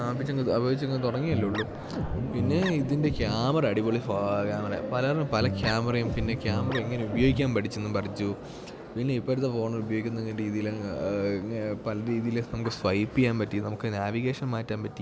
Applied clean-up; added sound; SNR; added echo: none; Guitar; 4 dB; none.